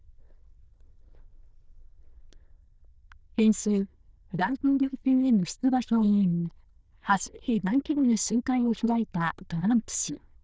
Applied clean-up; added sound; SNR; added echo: neural diffusion model UNIVERSE++.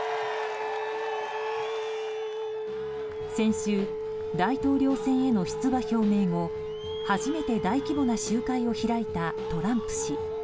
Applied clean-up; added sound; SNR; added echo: none; Wind instrument, woodwind instrument; 4 dB; none.